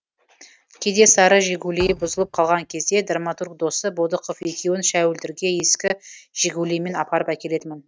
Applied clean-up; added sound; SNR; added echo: neural mask model RNNoise.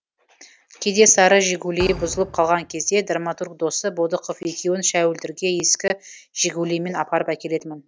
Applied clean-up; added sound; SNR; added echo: none; Thump, thud; 16 dB; none.